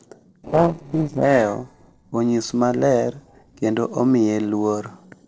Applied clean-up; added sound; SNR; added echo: neural separator model SepFormer DNS4.